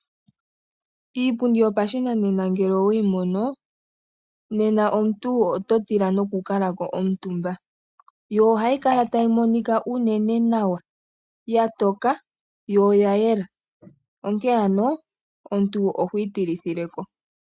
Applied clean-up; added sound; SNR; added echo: neural mask model RNNoise.